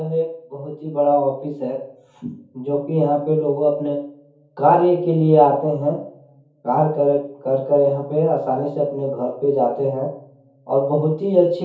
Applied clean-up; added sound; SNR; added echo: none; none; none; reverberation time 0.6 s.